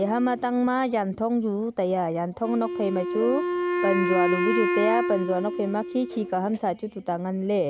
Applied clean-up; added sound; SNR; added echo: none; Wind instrument, woodwind instrument; 4 dB; none.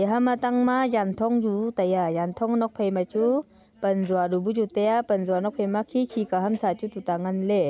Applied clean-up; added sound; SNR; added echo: none; none; none; none.